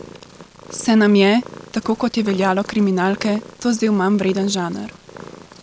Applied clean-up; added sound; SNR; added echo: none; Purr; 19 dB; none.